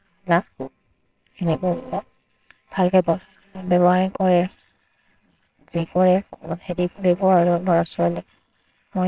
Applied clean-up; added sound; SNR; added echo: neural separator model SepFormer WHAMR!.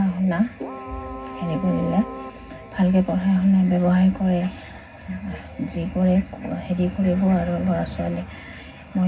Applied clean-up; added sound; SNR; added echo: none; Keyboard (musical); 14 dB; reverberation time 0.4 s.